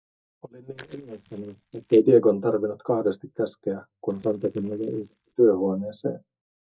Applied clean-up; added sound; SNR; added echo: neural mask model DeepFilterNet 3.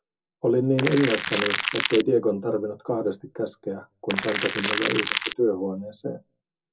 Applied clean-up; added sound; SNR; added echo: none; Crackle; 2 dB; reverberation time 0.2 s.